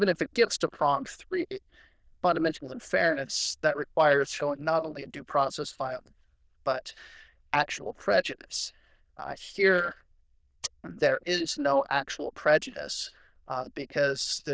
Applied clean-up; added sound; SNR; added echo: neural diffusion model UNIVERSE++.